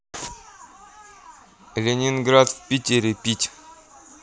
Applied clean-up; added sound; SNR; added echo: none; none; none; none.